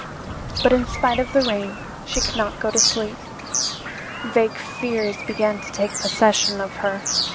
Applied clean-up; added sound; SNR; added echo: none; Bird vocalization, bird call, bird song; 4 dB; none.